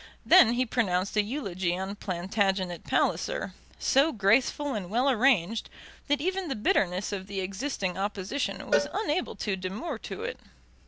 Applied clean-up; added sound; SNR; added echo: none; Cowbell; 7 dB; none.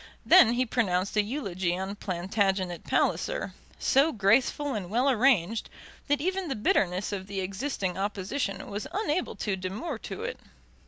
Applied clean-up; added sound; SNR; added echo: none; none; none; none.